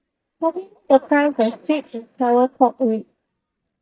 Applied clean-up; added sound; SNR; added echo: neural mask model DeepFilterNet 3.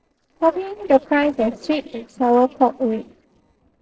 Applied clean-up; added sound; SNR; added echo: neural separator model SepFormer DNS4.